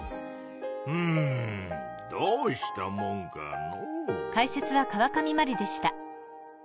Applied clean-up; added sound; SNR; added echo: none; none; none; none.